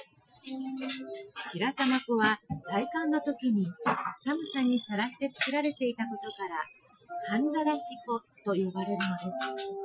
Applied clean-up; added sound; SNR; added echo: classical method Wiener filter.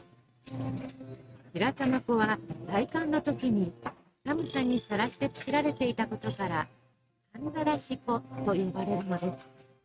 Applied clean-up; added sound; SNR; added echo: neural mask model RNNoise.